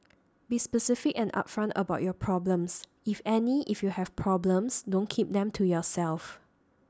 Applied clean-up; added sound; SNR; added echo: none; none; none; none.